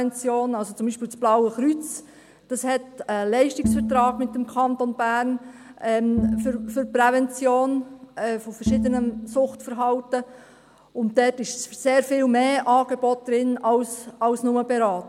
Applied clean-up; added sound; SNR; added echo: none; Bowed string instrument; 6 dB; none.